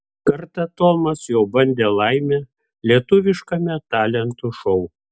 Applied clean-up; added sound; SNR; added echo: none; none; none; none.